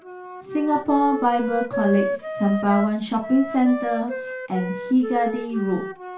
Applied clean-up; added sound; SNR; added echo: none; Wind instrument, woodwind instrument; 8 dB; reverberation time 0.3 s.